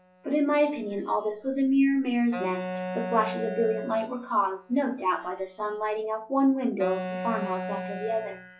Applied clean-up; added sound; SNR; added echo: classical method log-MMSE.